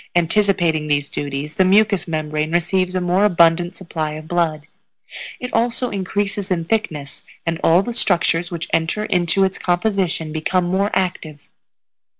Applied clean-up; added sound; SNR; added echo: none; none; none; none.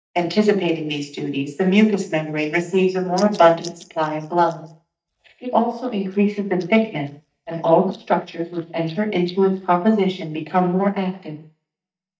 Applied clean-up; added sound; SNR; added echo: neural mask model DeepFilterNet 3.